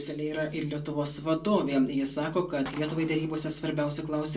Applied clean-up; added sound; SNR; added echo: none; Gunshot, gunfire; 19 dB; reverberation time 0.2 s.